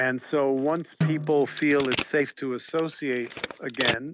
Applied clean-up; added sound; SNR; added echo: none; Telephone + Snare drum; 6 dB; none.